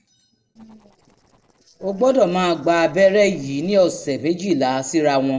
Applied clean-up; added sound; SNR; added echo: neural separator model SepFormer DNS4.